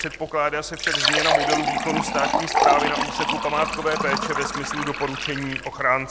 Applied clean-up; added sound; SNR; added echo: none; Fill (with liquid); -1 dB; none.